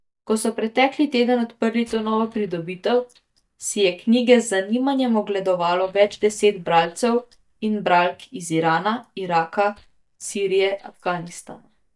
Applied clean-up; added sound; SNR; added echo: neural mask model DeepFilterNet 3.